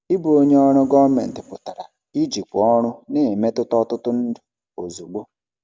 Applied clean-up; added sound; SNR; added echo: none; none; none; none.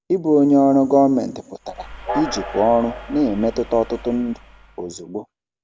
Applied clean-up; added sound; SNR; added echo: none; Train; 13 dB; none.